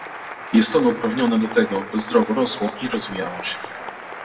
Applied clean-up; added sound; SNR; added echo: none; Applause; 13 dB; reverberation time 1.0 s.